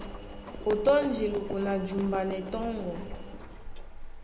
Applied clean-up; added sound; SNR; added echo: none; Engine; 10 dB; none.